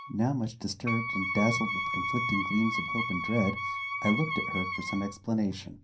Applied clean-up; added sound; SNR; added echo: none; Wind instrument, woodwind instrument; 3 dB; reverberation time 0.3 s.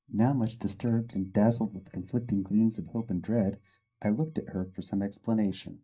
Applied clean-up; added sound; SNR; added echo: neural mask model DeepFilterNet 3.